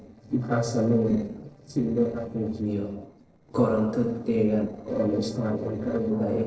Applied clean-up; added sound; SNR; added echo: neural separator model SepFormer DNS4.